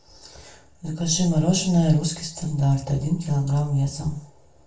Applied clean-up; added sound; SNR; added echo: none; none; none; reverberation time 0.4 s.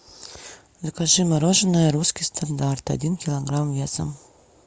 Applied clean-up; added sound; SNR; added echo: none; none; none; none.